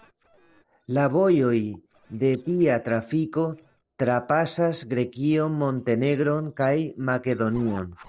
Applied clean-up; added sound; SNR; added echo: neural separator model SepFormer DNS4.